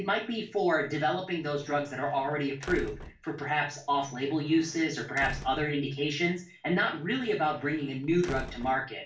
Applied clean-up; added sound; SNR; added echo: none; Squeak / Slam / Wood; 14 dB; reverberation time 0.3 s.